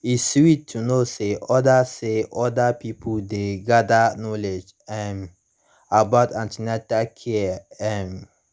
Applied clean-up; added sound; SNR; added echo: none; none; none; none.